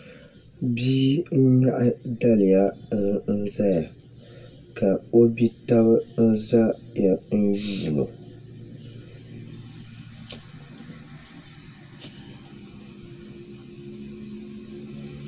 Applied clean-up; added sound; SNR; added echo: none; none; none; reverberation time 0.1 s.